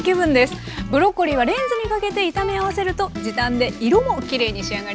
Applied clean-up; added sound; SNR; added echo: none; none; none; none.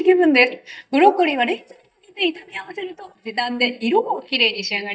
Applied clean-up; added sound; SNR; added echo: neural mask model DeepFilterNet 3.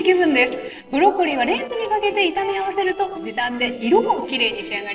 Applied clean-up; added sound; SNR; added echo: neural separator model SepFormer DNS4.